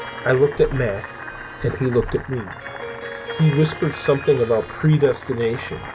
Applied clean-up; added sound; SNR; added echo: none; Harp + Boiling; 12 dB; none.